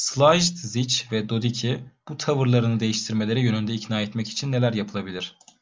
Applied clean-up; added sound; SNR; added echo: none; none; none; none.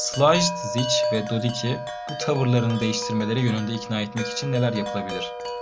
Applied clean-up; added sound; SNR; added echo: none; Wind chime; 6 dB; none.